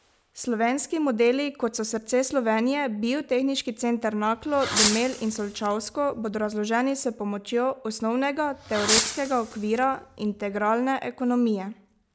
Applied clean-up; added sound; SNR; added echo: none; Fireworks; 5 dB; none.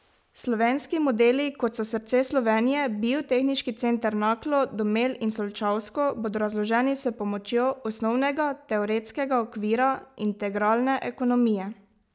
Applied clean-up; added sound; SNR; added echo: none; none; none; none.